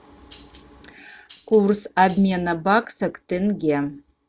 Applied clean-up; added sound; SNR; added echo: none; Tambourine; 10 dB; none.